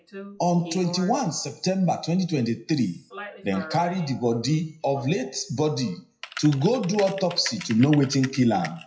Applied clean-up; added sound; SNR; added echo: classical method WPE with log-MMSE.